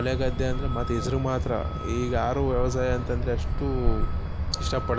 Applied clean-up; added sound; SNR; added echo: none; Truck; -1 dB; none.